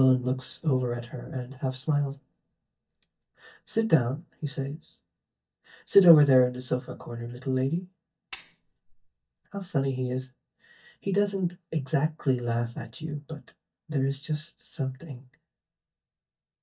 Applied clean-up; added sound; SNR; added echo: neural mask model DeepFilterNet 3.